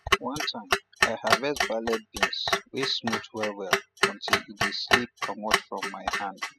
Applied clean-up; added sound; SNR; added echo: classical method spectral subtraction.